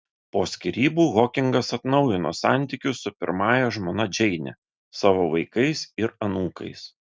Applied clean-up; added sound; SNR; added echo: none; none; none; none.